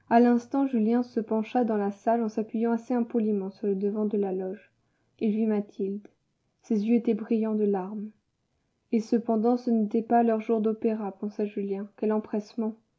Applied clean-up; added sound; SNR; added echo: none; none; none; none.